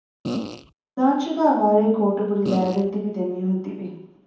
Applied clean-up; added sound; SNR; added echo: none; Fart; 6 dB; reverberation time 1.2 s.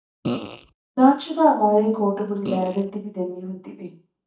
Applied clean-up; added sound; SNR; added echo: neural mask model DeepFilterNet 3.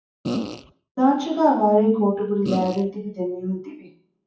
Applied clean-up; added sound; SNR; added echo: classical method WPE with log-MMSE.